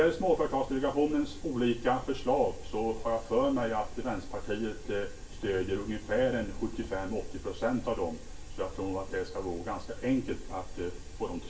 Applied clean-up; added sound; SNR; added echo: none; Wind; 16 dB; reverberation time 0.2 s.